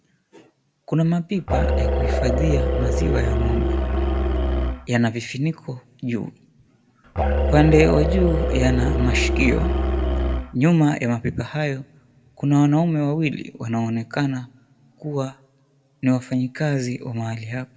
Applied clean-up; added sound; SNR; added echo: none; Musical instrument; -3 dB; reverberation time 0.2 s.